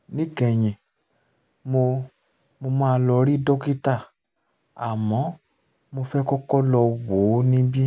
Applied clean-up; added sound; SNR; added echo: none; none; none; none.